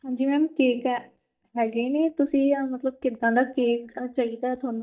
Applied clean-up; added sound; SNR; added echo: neural mask model DeepFilterNet 3.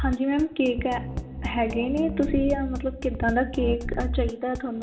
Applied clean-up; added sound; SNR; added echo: none; Drum kit; 5 dB; reverberation time 2.7 s.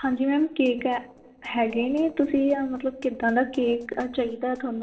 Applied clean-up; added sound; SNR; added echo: neural separator model SepFormer DNS4.